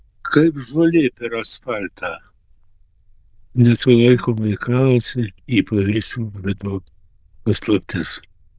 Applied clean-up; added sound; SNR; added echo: neural diffusion model UNIVERSE++.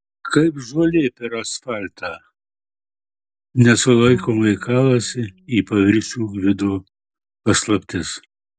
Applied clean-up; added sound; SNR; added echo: none; Bowed string instrument; 19 dB; none.